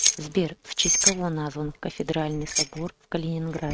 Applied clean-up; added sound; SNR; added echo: neural mask model RNNoise.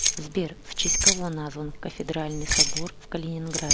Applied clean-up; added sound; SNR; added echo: none; Keys jangling; -5 dB; none.